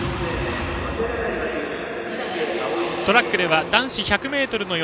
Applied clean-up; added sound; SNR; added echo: none; Boom; 11 dB; none.